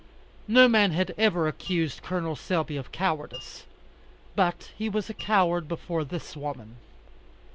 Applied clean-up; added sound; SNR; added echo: none; Mallet percussion; 19 dB; none.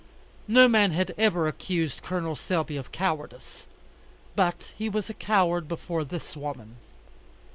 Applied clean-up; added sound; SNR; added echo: none; none; none; none.